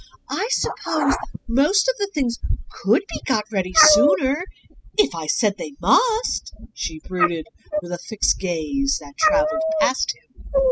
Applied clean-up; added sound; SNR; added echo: classical method spectral subtraction.